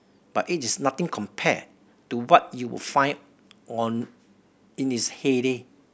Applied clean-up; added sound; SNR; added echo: none; none; none; none.